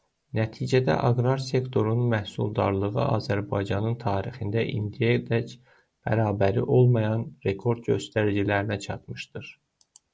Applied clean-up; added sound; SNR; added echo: none; none; none; none.